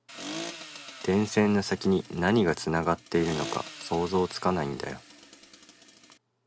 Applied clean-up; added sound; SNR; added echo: none; Accelerating, revving, vroom; 14 dB; none.